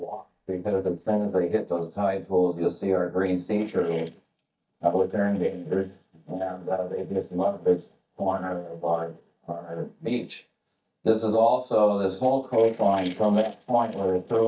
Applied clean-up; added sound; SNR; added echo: neural mask model DeepFilterNet 3.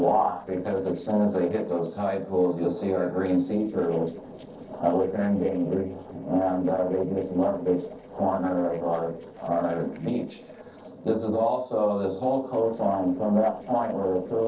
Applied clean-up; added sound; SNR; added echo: neural separator model SepFormer DNS4.